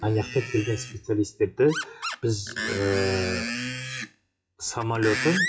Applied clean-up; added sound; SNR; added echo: classical method WPE with log-MMSE.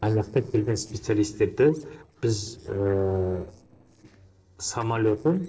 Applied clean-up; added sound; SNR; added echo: neural separator model SepFormer DNS4.